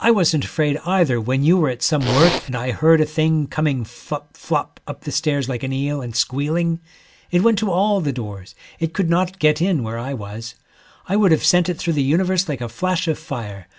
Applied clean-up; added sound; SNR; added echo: none; Zipper (clothing); 2 dB; none.